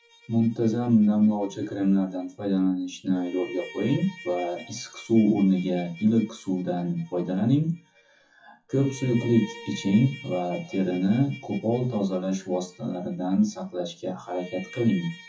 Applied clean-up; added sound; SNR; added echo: classical method WPE with log-MMSE.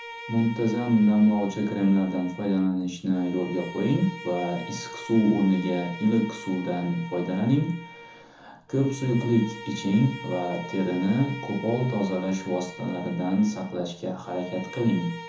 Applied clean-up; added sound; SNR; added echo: none; Bowed string instrument; 16 dB; reverberation time 0.6 s.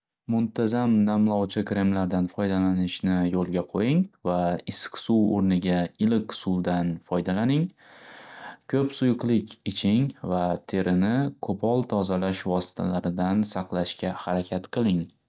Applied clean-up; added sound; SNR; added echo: none; none; none; none.